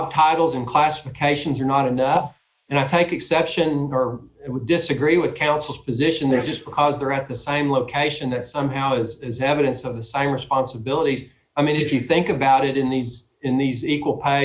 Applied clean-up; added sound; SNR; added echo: neural mask model Resemble Enhance denoiser.